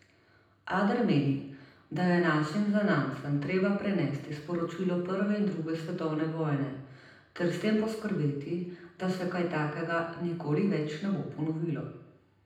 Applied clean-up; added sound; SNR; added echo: none; none; none; reverberation time 0.8 s.